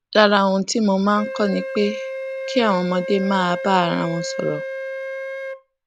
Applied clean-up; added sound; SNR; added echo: none; Wind instrument, woodwind instrument; 9 dB; none.